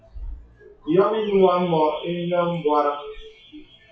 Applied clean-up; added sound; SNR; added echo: classical method WPE with log-MMSE.